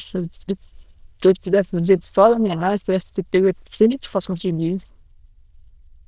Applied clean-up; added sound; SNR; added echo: neural diffusion model UNIVERSE++.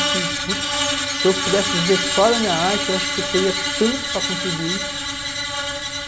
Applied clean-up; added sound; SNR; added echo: none; Screech; 0 dB; none.